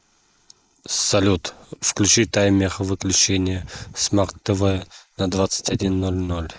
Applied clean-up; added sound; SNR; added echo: neural mask model Resemble Enhance denoiser.